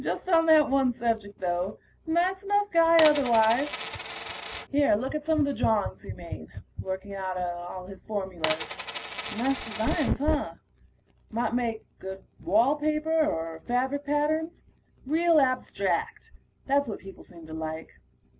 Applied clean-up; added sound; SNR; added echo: none; Coin (dropping); 5 dB; none.